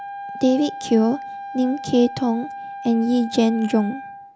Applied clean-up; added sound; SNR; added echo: none; Wind instrument, woodwind instrument; 12 dB; none.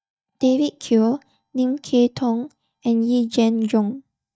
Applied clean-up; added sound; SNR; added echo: neural mask model DeepFilterNet 3.